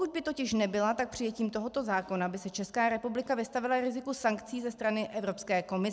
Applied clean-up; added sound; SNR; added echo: none; none; none; none.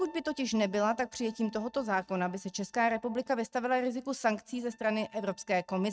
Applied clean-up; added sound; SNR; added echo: neural mask model RNNoise.